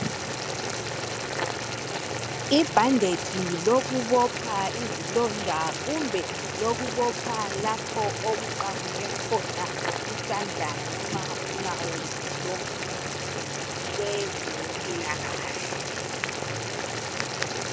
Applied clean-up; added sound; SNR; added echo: none; Boiling; 1 dB; none.